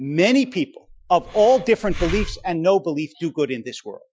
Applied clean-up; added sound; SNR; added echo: classical method Wiener filter.